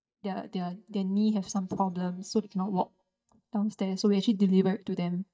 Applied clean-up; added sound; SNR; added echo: neural mask model DeepFilterNet 3.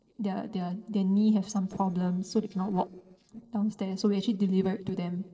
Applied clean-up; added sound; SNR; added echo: neural separator model SepFormer DNS4.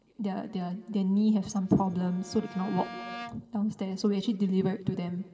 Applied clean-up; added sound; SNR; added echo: none; Bowed string instrument; 17 dB; reverberation time 1.9 s.